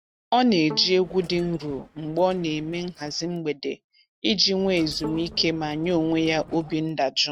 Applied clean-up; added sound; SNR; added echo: neural mask model RNNoise.